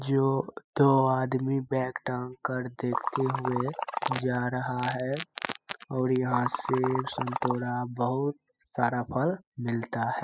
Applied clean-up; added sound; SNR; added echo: classical method spectral subtraction.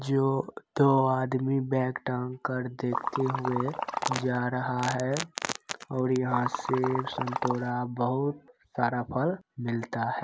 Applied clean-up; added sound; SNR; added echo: none; Liquid; 4 dB; none.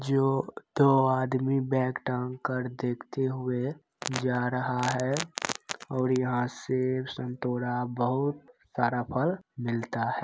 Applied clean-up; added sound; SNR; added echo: none; none; none; none.